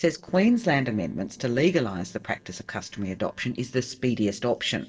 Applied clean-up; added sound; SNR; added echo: neural separator model SepFormer DNS4.